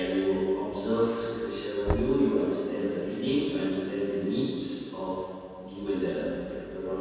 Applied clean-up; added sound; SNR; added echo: none; Knock; 9 dB; reverberation time 2.1 s.